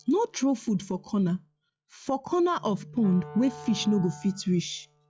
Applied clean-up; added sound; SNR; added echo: classical method log-MMSE.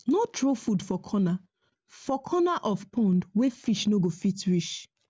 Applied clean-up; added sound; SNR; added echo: none; none; none; none.